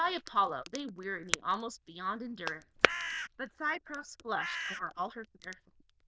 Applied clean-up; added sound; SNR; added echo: neural diffusion model UNIVERSE++.